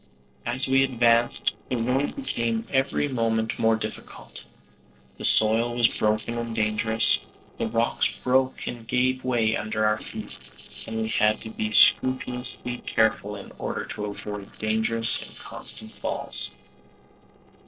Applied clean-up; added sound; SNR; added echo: neural separator model SepFormer DNS4.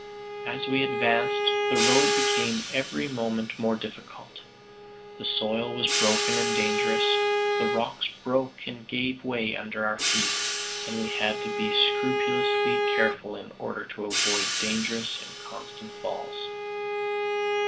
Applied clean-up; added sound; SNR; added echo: none; Bowed string instrument + Hi-hat; -2 dB; none.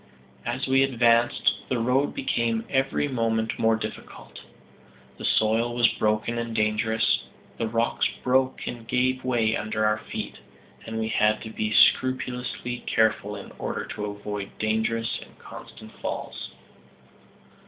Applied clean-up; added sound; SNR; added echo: none; none; none; none.